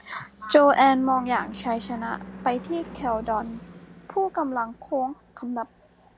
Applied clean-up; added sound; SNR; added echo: none; Car passing by / Engine / Truck; 18 dB; none.